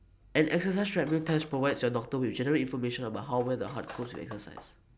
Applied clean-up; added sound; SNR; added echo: none; Cutlery, silverware; 20 dB; none.